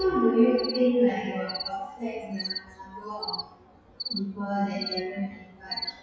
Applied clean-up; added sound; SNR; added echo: classical method WPE with log-MMSE.